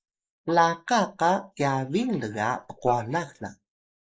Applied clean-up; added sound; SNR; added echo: neural mask model Resemble Enhance denoiser.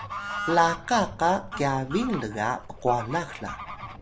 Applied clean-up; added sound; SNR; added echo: none; Bird / Fowl; 10 dB; none.